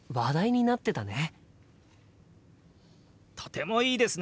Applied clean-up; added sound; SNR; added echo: none; none; none; none.